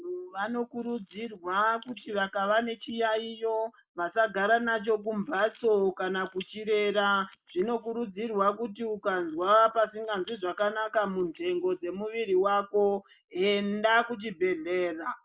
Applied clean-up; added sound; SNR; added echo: neural mask model Resemble Enhance denoiser.